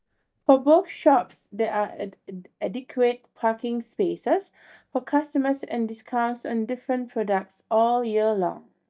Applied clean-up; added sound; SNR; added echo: neural mask model DeepFilterNet 3.